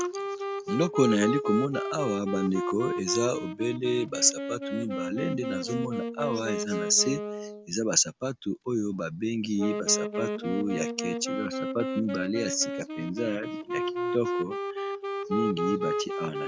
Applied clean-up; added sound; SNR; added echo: none; Wind instrument, woodwind instrument; 3 dB; none.